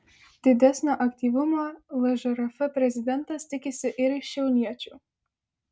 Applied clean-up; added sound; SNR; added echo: none; none; none; none.